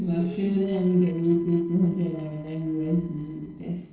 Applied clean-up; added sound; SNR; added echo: neural separator model SepFormer DNS4.